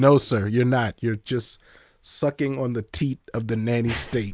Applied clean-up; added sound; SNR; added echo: none; none; none; none.